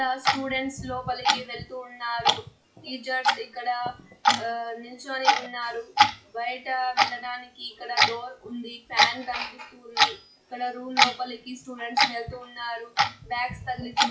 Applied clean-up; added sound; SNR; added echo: classical method WPE with log-MMSE.